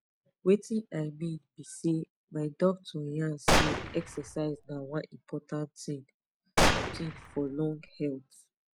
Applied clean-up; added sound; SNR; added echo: none; Gunshot, gunfire; -4 dB; none.